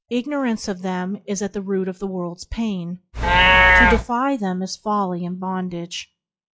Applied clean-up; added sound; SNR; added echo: classical method log-MMSE.